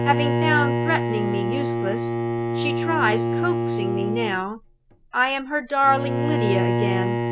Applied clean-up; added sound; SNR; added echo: none; Bowed string instrument; -2 dB; none.